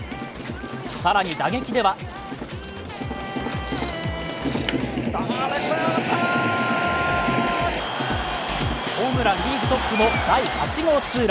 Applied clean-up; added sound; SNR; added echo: none; Rattle; 19 dB; none.